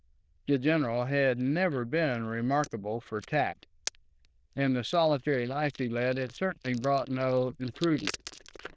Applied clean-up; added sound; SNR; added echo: neural diffusion model UNIVERSE++.